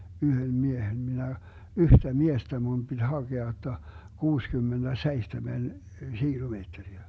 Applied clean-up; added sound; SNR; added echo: none; none; none; none.